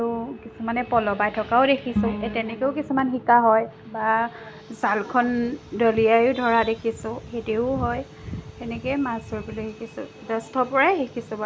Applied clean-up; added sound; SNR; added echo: none; Bowed string instrument; 11 dB; none.